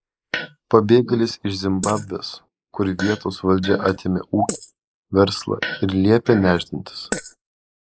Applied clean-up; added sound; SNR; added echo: neural mask model Resemble Enhance denoiser.